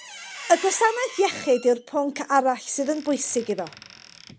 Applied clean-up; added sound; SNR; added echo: none; Squeak; 17 dB; none.